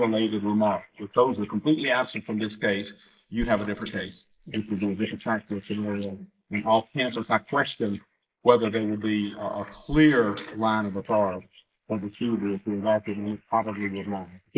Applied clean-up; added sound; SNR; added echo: neural mask model Resemble Enhance denoiser.